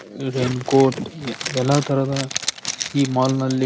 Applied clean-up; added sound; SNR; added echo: none; Zipper (clothing); 10 dB; none.